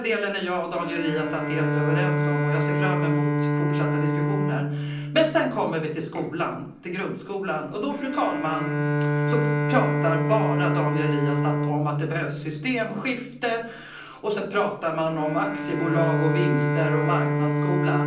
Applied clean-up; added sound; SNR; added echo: none; Bowed string instrument; -2 dB; reverberation time 0.6 s.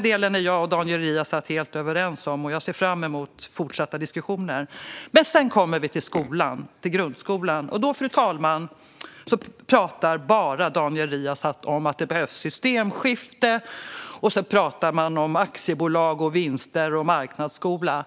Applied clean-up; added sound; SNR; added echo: none; none; none; none.